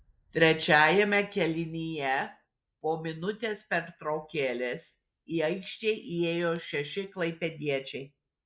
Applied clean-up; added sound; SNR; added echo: none; none; none; none.